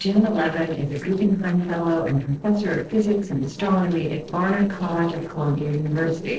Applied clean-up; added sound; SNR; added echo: neural separator model SepFormer DNS4.